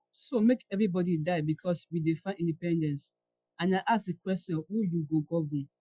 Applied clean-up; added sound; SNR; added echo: classical method Wiener filter.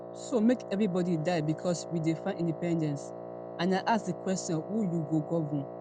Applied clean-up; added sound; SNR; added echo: none; Wind instrument, woodwind instrument; 10 dB; none.